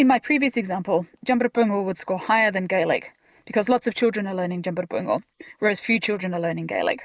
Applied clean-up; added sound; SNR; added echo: neural mask model Resemble Enhance denoiser.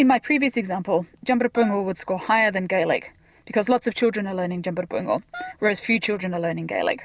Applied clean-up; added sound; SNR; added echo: none; Wind instrument, woodwind instrument; 16 dB; none.